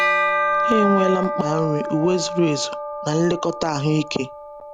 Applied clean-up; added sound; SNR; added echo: none; Bell; 2 dB; none.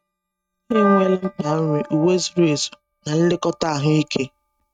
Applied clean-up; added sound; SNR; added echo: neural mask model RNNoise.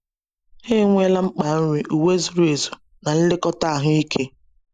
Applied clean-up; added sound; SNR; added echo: neural mask model Resemble Enhance denoiser.